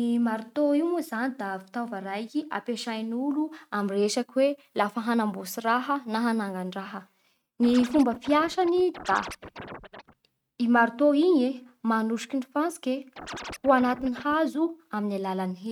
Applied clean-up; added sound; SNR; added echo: neural mask model RNNoise.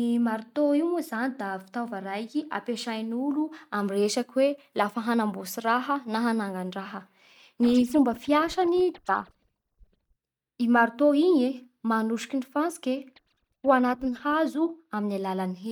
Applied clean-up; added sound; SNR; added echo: neural mask model DeepFilterNet 3.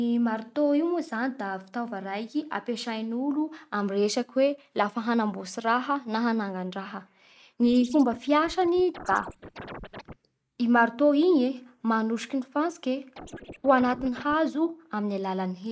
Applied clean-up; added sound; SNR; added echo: neural mask model Resemble Enhance denoiser.